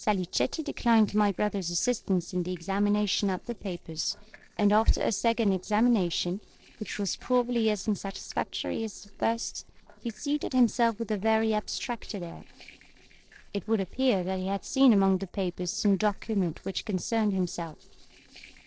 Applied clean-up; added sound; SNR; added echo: neural separator model SepFormer DNS4.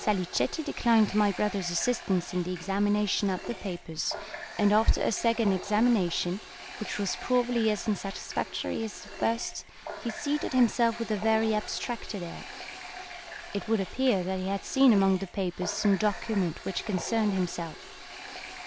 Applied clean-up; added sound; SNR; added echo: none; Water tap, faucet; 14 dB; none.